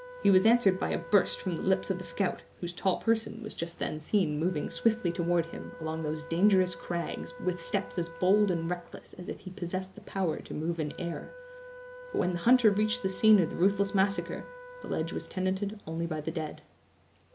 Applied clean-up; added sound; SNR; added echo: none; Wind instrument, woodwind instrument; 18 dB; none.